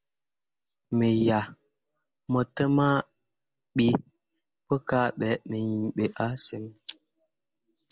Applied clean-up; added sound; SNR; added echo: none; none; none; none.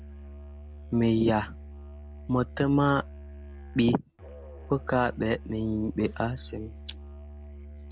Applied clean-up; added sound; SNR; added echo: none; Musical instrument; 14 dB; none.